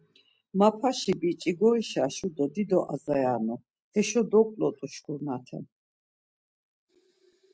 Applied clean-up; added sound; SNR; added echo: none; none; none; none.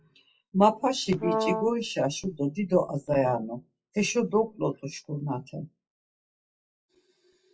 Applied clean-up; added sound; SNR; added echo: classical method WPE with log-MMSE.